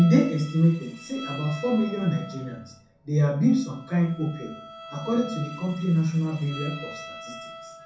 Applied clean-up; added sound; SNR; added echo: none; Bowed string instrument; 16 dB; reverberation time 0.5 s.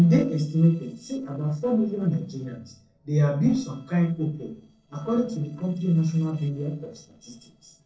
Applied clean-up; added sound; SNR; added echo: neural separator model SepFormer DNS4.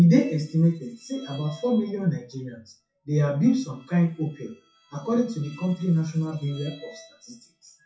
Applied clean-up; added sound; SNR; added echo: classical method WPE with log-MMSE.